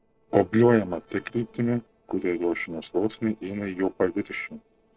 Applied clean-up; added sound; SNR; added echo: neural separator model SepFormer DNS4.